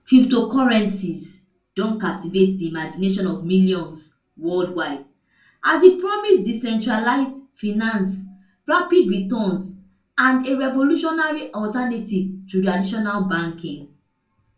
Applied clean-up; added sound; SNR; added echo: none; none; none; reverberation time 0.3 s.